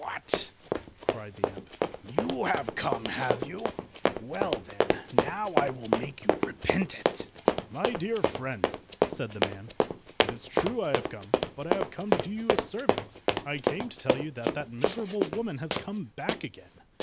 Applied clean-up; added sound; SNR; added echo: none; Run; -4 dB; none.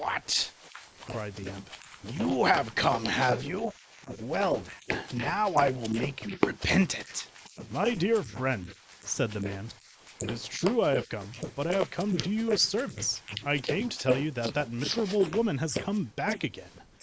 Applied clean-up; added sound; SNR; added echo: neural mask model Resemble Enhance denoiser.